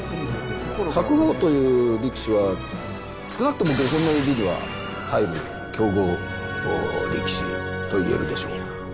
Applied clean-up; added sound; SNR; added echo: none; Fire; 19 dB; none.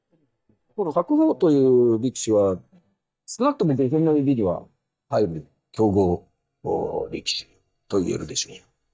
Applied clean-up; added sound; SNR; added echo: neural mask model DeepFilterNet 3.